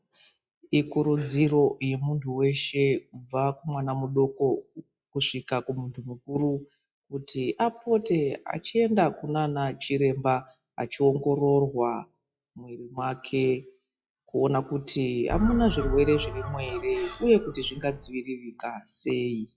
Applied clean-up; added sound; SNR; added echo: classical method log-MMSE.